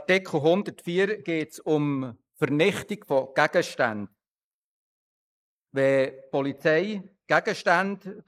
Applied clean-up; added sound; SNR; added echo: neural mask model Resemble Enhance denoiser.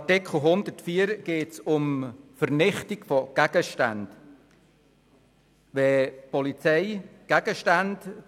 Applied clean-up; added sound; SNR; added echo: none; none; none; none.